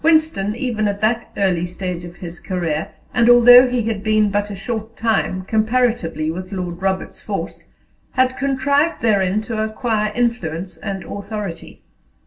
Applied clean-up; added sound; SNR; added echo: none; none; none; reverberation time 0.2 s.